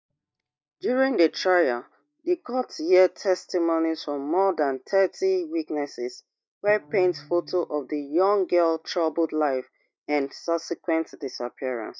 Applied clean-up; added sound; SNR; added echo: neural mask model DeepFilterNet 3.